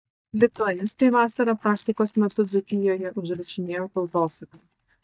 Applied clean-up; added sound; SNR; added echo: neural mask model DeepFilterNet 3.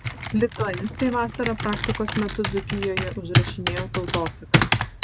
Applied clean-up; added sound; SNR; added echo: none; Computer keyboard; -1 dB; none.